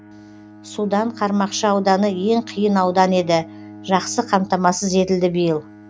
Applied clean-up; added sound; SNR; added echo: none; Bowed string instrument; 20 dB; none.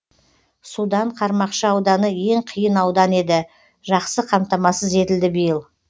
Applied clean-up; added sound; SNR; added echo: none; none; none; none.